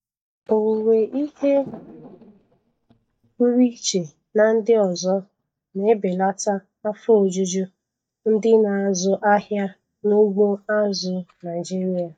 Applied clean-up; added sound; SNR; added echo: neural mask model DeepFilterNet 3.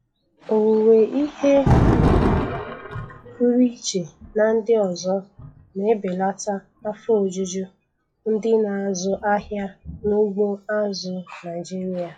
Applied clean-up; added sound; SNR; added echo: classical method log-MMSE.